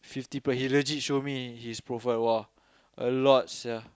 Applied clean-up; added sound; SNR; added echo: none; none; none; none.